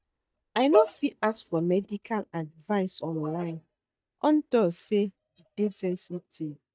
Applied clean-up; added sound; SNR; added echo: neural mask model DeepFilterNet 3.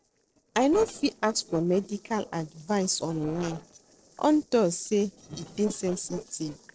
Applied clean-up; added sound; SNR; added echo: neural separator model SepFormer DNS4.